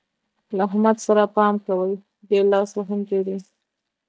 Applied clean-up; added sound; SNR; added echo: neural mask model DeepFilterNet 3.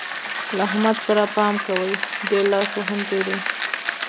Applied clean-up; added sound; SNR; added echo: none; Bicycle; 4 dB; none.